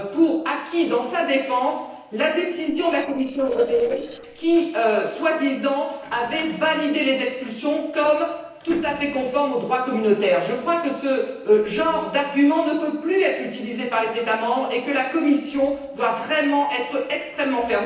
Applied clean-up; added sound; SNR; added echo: neural separator model SepFormer DNS4.